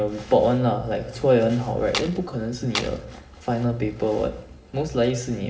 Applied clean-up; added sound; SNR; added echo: none; Tools; 8 dB; reverberation time 0.7 s.